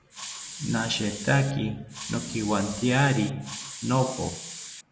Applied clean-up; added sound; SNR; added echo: none; Hiss; 11 dB; none.